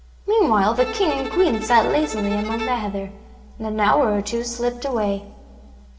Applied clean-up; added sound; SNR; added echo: none; Bowed string instrument; 11 dB; reverberation time 2.5 s.